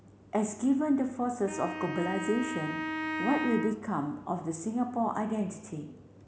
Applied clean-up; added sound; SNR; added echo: none; Wind instrument, woodwind instrument; 5 dB; none.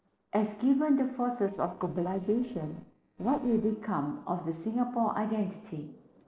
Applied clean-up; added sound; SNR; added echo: neural separator model SepFormer DNS4.